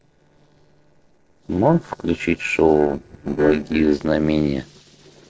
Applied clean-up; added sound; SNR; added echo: neural separator model SepFormer DNS4.